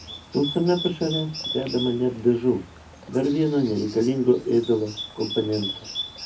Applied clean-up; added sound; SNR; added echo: none; Bird; 12 dB; reverberation time 0.3 s.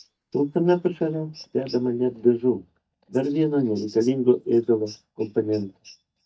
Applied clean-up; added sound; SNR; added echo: neural mask model DeepFilterNet 3.